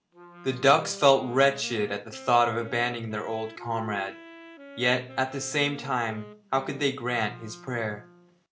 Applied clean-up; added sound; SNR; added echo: none; Wind instrument, woodwind instrument; 18 dB; none.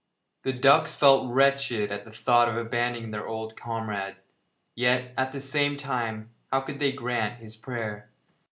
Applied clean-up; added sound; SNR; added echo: none; none; none; none.